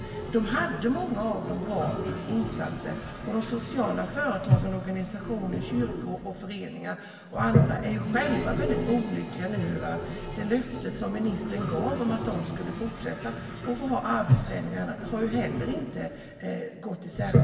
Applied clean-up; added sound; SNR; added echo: none; Toilet flush; 1 dB; reverberation time 1.9 s.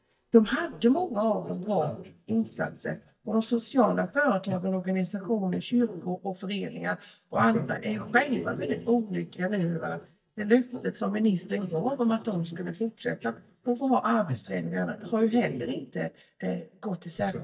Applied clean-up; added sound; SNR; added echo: neural mask model DeepFilterNet 3.